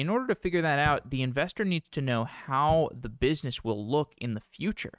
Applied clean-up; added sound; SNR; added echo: neural mask model RNNoise.